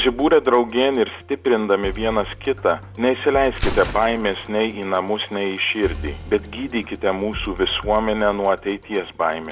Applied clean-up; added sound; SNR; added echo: none; Gunshot, gunfire; 16 dB; none.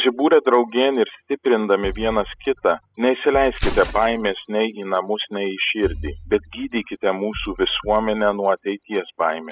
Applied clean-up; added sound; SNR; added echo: classical method spectral subtraction.